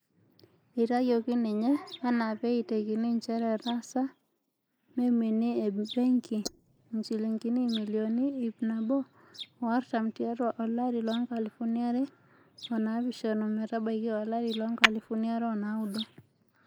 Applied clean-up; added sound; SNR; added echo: neural mask model Resemble Enhance denoiser.